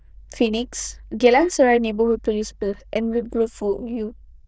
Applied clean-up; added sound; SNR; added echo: neural diffusion model UNIVERSE++.